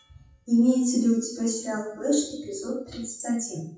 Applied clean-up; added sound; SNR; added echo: classical method WPE with log-MMSE.